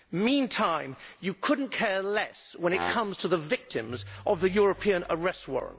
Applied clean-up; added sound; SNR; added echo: none; Brass instrument; 9 dB; none.